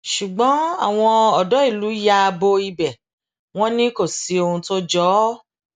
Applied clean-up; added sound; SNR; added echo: none; none; none; none.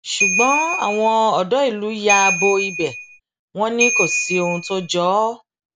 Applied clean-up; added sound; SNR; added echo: none; Ringtone / Bell; 1 dB; none.